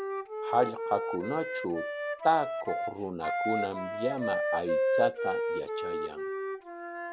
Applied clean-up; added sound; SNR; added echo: none; Wind instrument, woodwind instrument; -1 dB; none.